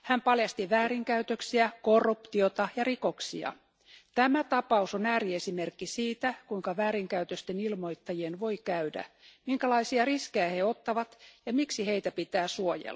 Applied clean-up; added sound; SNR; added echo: none; none; none; none.